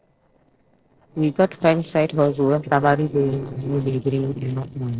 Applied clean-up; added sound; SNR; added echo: neural separator model SepFormer DNS4.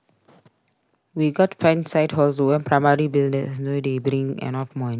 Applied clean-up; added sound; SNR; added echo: none; none; none; none.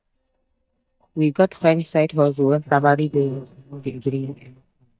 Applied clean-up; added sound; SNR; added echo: neural mask model DeepFilterNet 3.